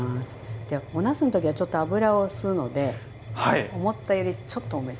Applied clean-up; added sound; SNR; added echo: none; Mechanisms; 12 dB; none.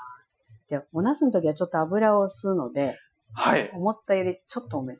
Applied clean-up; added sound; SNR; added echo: classical method Wiener filter.